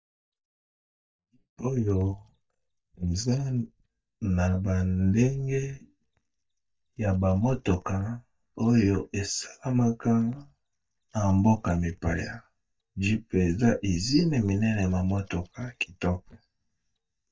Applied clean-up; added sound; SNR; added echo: neural mask model DeepFilterNet 3.